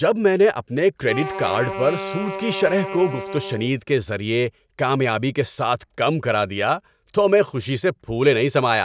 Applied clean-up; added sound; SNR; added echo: none; Wind instrument, woodwind instrument; 10 dB; none.